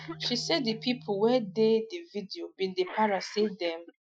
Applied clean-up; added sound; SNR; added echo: classical method Wiener filter.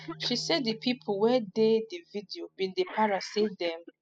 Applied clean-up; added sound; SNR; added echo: classical method spectral subtraction.